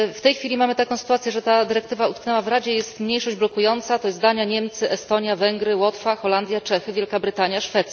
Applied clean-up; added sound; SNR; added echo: none; none; none; none.